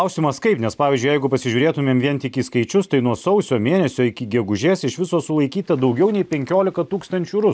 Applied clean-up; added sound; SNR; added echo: none; none; none; none.